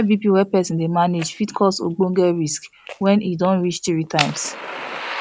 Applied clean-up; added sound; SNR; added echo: none; Fire; 14 dB; none.